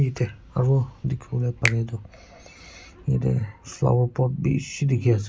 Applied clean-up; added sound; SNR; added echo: none; Finger snapping; 11 dB; none.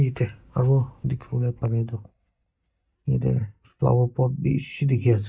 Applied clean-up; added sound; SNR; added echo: neural mask model DeepFilterNet 3.